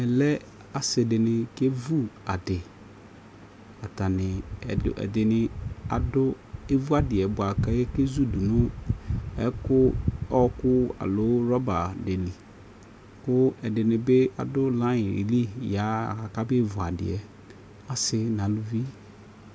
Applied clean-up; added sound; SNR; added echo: none; none; none; none.